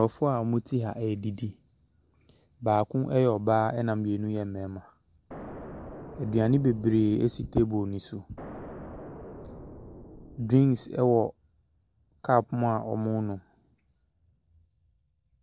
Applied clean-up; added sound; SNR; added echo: none; Explosion; 15 dB; none.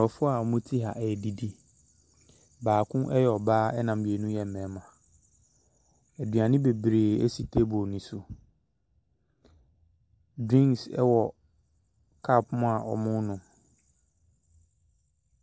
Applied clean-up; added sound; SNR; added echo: none; none; none; none.